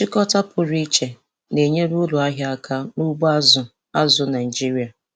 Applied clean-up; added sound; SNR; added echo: none; none; none; none.